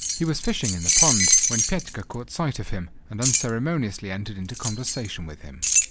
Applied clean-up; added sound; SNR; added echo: none; Keys jangling; -3 dB; none.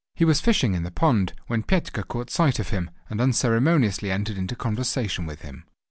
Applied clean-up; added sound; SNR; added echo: none; none; none; none.